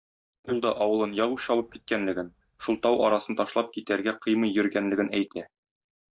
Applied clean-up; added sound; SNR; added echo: neural mask model DeepFilterNet 3.